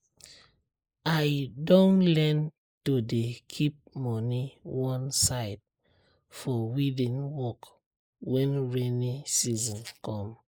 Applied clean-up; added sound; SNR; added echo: neural mask model Resemble Enhance denoiser.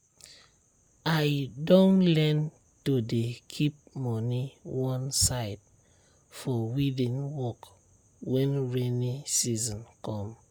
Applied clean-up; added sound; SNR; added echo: none; none; none; none.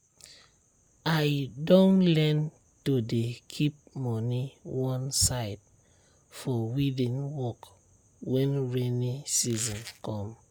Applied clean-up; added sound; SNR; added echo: none; Squeak; 17 dB; none.